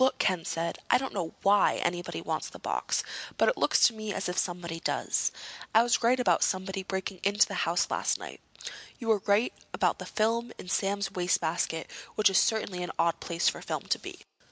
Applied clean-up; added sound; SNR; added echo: none; none; none; none.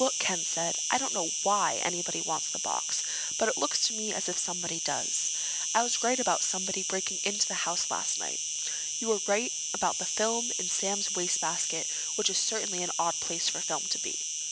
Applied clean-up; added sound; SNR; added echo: none; Insect; 0 dB; none.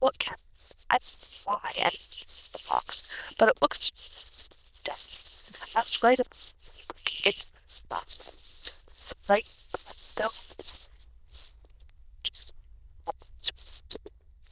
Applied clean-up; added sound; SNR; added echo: neural diffusion model UNIVERSE++.